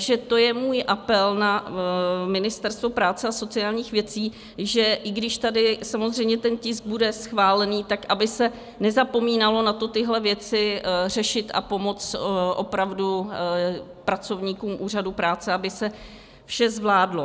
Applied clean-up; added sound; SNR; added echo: none; none; none; none.